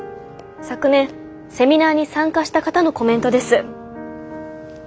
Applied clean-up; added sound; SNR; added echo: none; none; none; none.